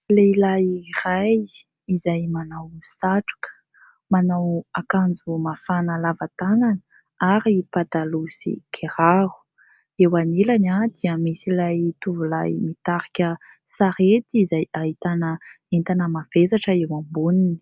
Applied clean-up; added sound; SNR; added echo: none; none; none; none.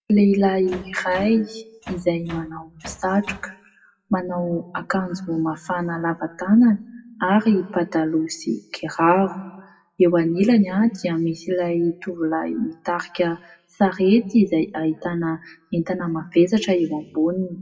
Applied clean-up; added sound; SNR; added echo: classical method WPE with log-MMSE.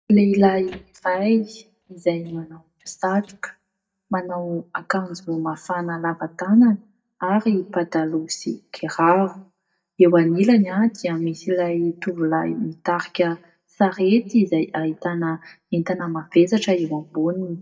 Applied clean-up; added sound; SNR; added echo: neural mask model DeepFilterNet 3.